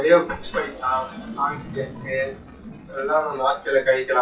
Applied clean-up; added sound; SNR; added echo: classical method WPE with log-MMSE.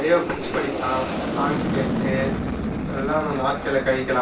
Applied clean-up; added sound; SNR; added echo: none; Aircraft; 2 dB; reverberation time 0.2 s.